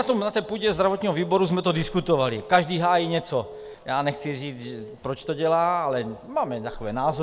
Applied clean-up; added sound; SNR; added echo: none; Chewing, mastication + Telephone; 17 dB; none.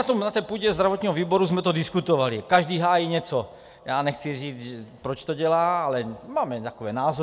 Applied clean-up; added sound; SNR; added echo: none; none; none; none.